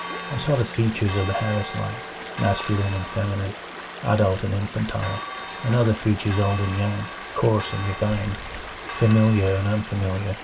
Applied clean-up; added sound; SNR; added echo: none; Stream + Church bell; 10 dB; none.